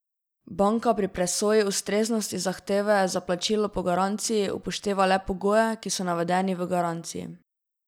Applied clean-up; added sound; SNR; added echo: none; none; none; none.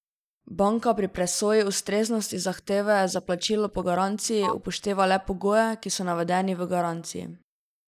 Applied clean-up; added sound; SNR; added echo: neural mask model Resemble Enhance denoiser.